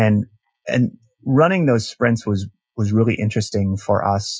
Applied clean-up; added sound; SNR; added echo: classical method Wiener filter.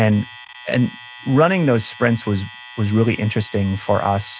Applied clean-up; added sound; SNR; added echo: none; Alarm; 19 dB; none.